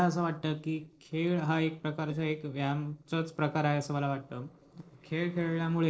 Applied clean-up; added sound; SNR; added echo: neural separator model SepFormer DNS4.